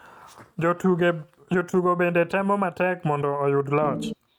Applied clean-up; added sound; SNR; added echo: neural mask model RNNoise.